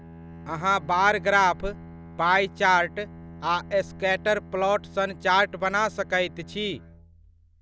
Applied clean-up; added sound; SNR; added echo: none; Bowed string instrument; 18 dB; none.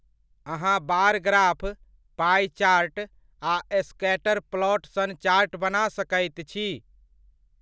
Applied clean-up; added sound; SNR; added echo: none; none; none; none.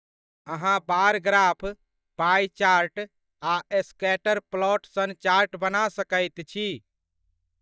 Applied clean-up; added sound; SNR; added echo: neural mask model DeepFilterNet 3.